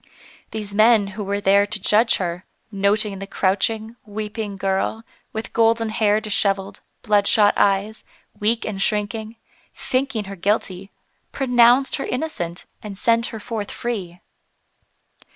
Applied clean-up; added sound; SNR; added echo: none; none; none; none.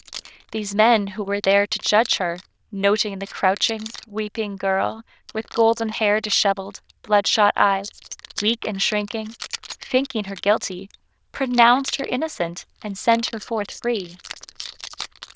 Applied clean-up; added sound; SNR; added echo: neural diffusion model UNIVERSE++.